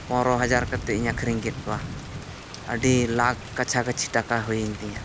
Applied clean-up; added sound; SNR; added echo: none; Thunder / Rain; 9 dB; none.